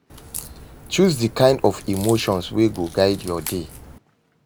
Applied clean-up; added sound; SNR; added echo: none; Crack; 16 dB; none.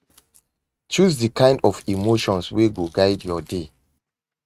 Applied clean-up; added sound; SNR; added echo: neural mask model RNNoise.